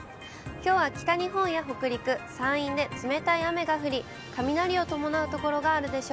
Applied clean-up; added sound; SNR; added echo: none; none; none; none.